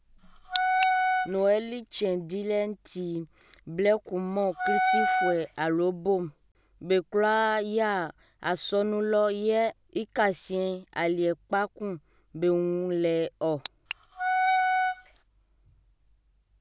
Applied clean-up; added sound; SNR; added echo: none; Wind instrument, woodwind instrument; -2 dB; none.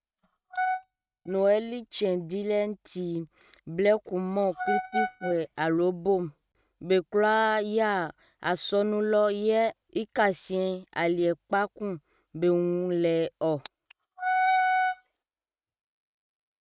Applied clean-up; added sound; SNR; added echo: neural mask model RNNoise.